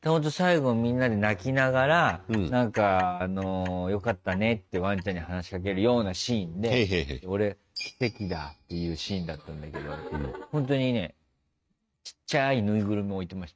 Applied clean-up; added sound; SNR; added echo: neural mask model RNNoise.